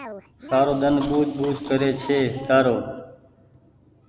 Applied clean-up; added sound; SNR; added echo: none; Cough; 16 dB; none.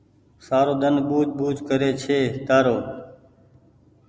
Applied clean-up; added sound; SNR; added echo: none; none; none; none.